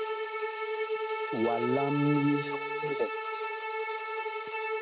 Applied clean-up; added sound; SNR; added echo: none; Bowed string instrument; 0 dB; none.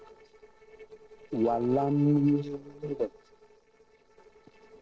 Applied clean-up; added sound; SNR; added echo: neural separator model SepFormer DNS4.